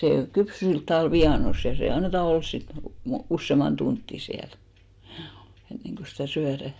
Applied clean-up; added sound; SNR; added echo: none; Boom; 2 dB; none.